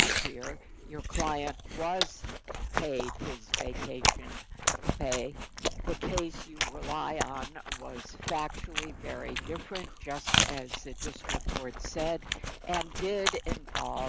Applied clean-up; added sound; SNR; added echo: none; Chewing, mastication; -3 dB; none.